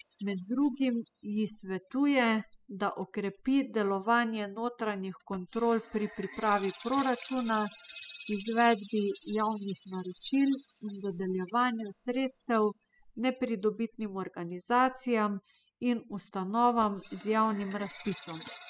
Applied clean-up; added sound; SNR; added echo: classical method spectral subtraction.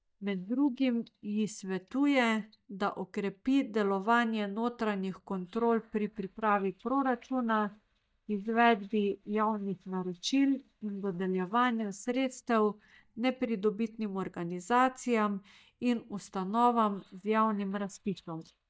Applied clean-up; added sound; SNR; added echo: neural mask model DeepFilterNet 3.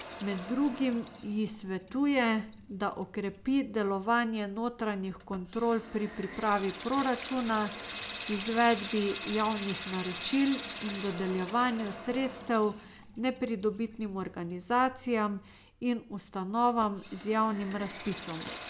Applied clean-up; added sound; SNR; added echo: none; Sink (filling or washing) / Water tap, faucet; 11 dB; none.